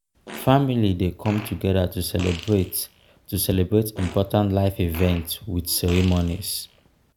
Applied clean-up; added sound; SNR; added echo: none; Fart; 18 dB; none.